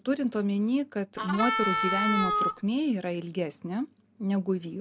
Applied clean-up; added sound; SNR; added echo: none; Harmonica; -1 dB; none.